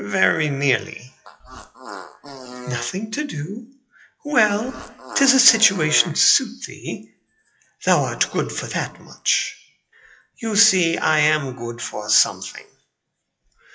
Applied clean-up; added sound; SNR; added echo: classical method WPE with log-MMSE.